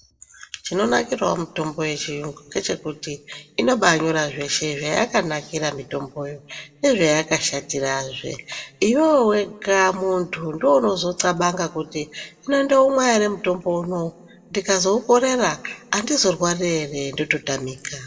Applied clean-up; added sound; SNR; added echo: none; none; none; reverberation time 0.4 s.